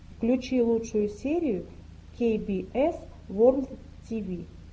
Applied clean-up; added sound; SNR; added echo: none; none; none; none.